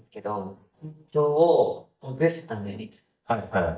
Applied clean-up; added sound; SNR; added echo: neural mask model DeepFilterNet 3.